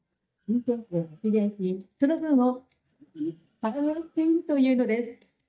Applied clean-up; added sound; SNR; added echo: neural mask model DeepFilterNet 3.